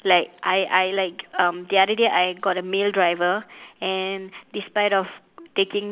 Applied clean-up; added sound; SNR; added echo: none; none; none; none.